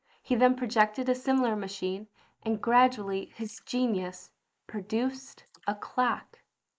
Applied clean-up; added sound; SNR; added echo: neural mask model Resemble Enhance denoiser.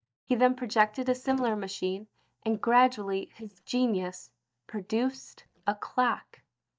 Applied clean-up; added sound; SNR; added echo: neural mask model DeepFilterNet 3.